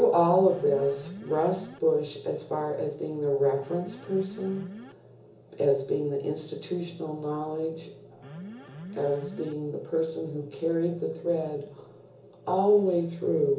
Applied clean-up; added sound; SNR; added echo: none; Alarm; 14 dB; reverberation time 0.8 s.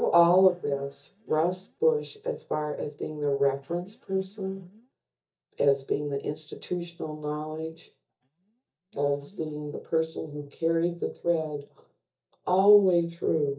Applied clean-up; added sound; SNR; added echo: neural mask model DeepFilterNet 3.